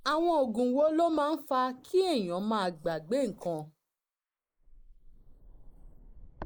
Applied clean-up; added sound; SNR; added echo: neural mask model Resemble Enhance denoiser.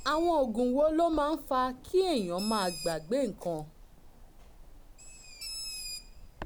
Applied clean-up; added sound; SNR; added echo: none; Bird; 13 dB; none.